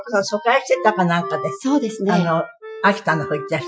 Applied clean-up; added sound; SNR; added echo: classical method Wiener filter.